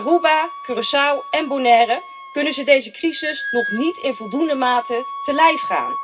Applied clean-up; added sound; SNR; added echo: none; Wind instrument, woodwind instrument; 11 dB; reverberation time 0.4 s.